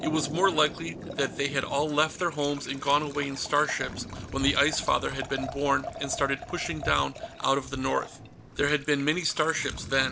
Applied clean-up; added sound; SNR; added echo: none; Liquid + Thunder; 11 dB; none.